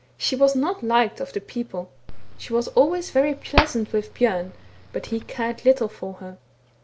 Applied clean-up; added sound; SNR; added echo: none; Hands; 6 dB; none.